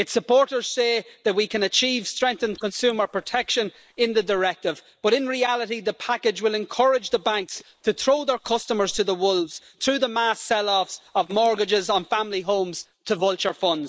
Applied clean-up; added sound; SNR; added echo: neural mask model Resemble Enhance denoiser.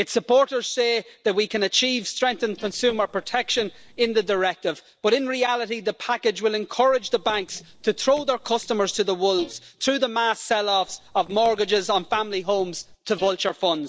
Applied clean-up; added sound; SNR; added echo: neural separator model SepFormer DNS4.